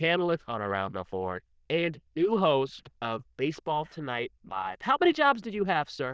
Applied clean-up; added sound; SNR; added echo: neural diffusion model UNIVERSE++.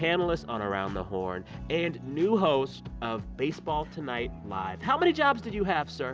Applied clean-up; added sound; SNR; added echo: none; none; none; none.